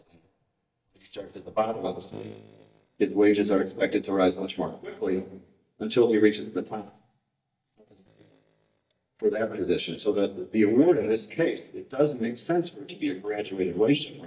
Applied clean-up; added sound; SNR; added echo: neural mask model DeepFilterNet 3.